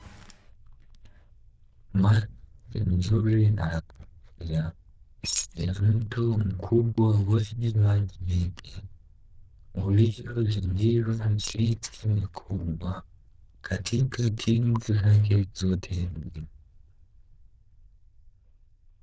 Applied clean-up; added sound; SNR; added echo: neural diffusion model UNIVERSE++.